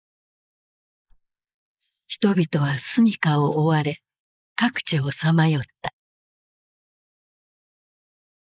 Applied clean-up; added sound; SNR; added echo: neural mask model Resemble Enhance denoiser.